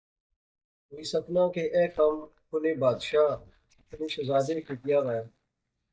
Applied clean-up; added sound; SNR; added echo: neural mask model DeepFilterNet 3.